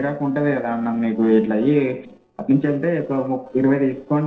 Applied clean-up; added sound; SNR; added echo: neural separator model SepFormer DNS4.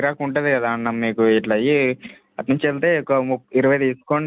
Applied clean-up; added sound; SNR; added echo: none; none; none; none.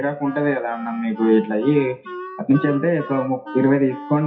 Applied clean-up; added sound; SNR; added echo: classical method WPE with log-MMSE.